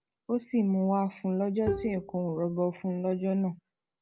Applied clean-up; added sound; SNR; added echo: none; Bowed string instrument; 6 dB; none.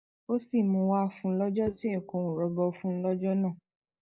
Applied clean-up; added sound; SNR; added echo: neural mask model DeepFilterNet 3.